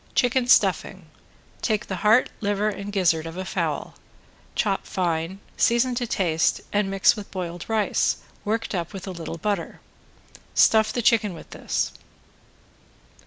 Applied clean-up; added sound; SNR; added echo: none; none; none; none.